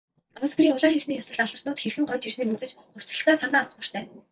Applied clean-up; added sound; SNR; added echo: neural mask model DeepFilterNet 3.